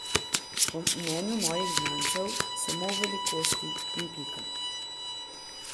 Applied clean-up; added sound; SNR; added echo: none; Domestic sounds, home sounds + Bowed string instrument; -5 dB; none.